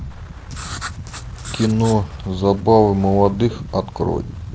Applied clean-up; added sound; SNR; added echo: none; Wind + Writing; 11 dB; none.